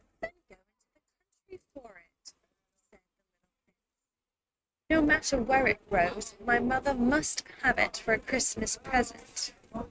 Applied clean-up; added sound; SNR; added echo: neural mask model RNNoise.